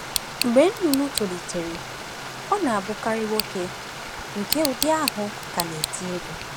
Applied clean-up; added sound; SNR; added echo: none; Stream + Tick; 5 dB; none.